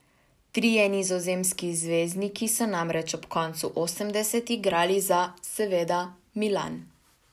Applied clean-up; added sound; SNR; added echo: none; none; none; none.